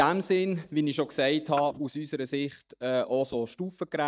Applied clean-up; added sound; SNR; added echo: neural mask model DeepFilterNet 3.